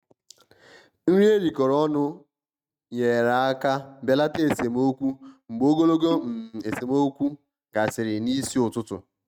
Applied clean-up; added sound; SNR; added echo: neural mask model RNNoise.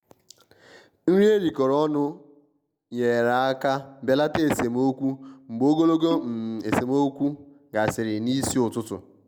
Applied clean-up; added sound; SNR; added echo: none; Bowed string instrument; 14 dB; none.